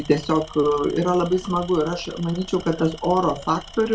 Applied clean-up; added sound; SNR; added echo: none; Tools; 18 dB; none.